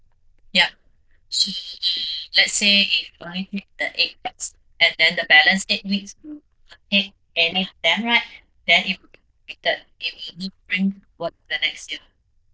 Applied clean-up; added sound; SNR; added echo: neural diffusion model UNIVERSE++.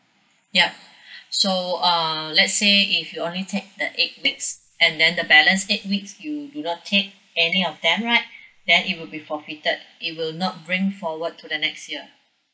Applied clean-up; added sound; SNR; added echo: neural mask model Resemble Enhance denoiser.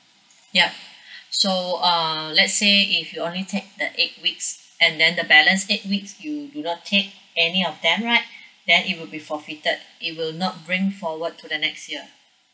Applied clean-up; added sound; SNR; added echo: none; none; none; none.